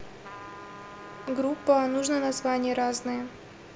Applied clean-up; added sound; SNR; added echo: none; Trumpet; 18 dB; none.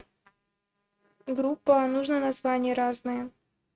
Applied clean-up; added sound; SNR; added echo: neural mask model RNNoise.